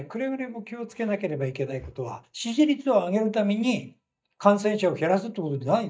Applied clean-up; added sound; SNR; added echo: neural mask model DeepFilterNet 3.